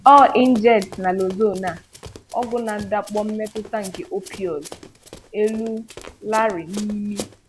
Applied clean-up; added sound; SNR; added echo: none; Run; 18 dB; none.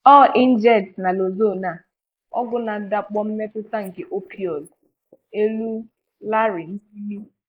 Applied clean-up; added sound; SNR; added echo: neural mask model Resemble Enhance denoiser.